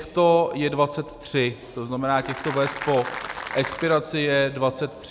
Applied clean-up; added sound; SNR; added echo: none; Applause; 9 dB; none.